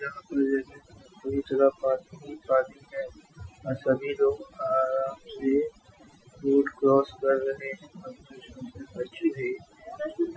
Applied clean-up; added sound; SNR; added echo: classical method Wiener filter.